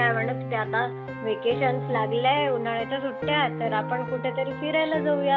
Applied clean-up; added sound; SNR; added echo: none; Piano; 6 dB; none.